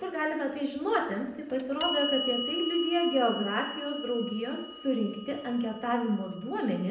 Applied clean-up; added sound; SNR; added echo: none; Clock; 9 dB; reverberation time 0.7 s.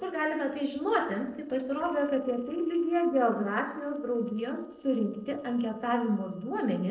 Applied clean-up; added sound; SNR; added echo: neural separator model SepFormer DNS4.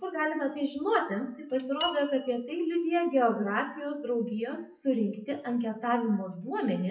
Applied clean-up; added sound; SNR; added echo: classical method WPE with log-MMSE.